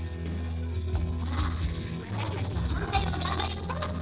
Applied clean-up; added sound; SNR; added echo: neural separator model SepFormer DNS4.